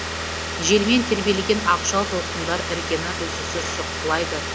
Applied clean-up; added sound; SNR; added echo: none; Car; 4 dB; none.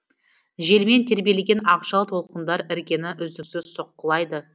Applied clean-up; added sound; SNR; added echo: none; none; none; none.